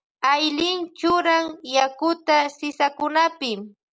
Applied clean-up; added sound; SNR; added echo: none; none; none; none.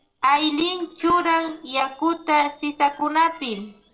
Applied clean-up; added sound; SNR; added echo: neural separator model SepFormer DNS4.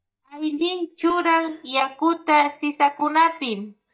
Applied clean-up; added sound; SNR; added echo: neural mask model DeepFilterNet 3.